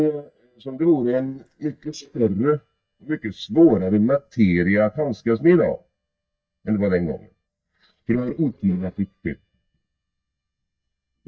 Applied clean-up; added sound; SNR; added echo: neural mask model DeepFilterNet 3.